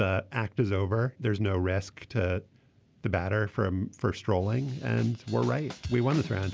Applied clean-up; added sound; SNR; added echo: none; none; none; none.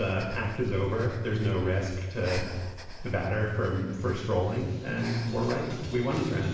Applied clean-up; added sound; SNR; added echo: none; Breathing; 12 dB; reverberation time 1.1 s.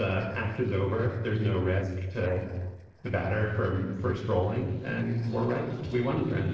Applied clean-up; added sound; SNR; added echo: neural separator model SepFormer DNS4.